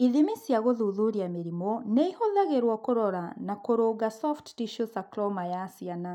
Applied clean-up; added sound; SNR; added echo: none; none; none; none.